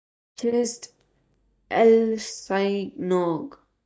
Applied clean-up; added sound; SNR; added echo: neural mask model DeepFilterNet 3.